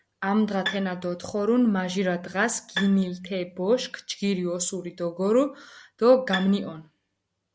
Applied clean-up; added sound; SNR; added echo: none; Bowed string instrument; 11 dB; none.